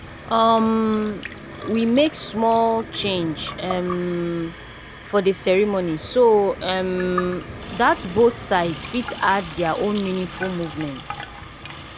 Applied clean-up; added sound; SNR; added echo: none; Sink (filling or washing) / Water tap, faucet; 12 dB; none.